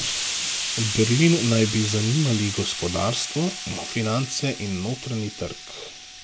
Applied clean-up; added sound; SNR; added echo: none; Explosion; 6 dB; none.